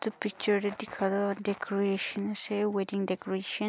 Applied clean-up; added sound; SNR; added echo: none; none; none; none.